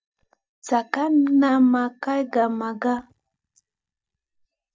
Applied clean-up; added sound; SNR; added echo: neural mask model DeepFilterNet 3.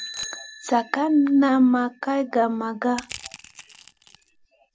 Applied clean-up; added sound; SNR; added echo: none; Bicycle bell + Crushing; 18 dB; none.